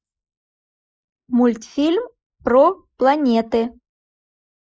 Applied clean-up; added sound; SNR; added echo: neural mask model Resemble Enhance denoiser.